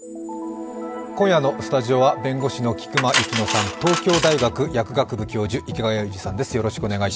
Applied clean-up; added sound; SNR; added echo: none; Cutlery, silverware; 6 dB; none.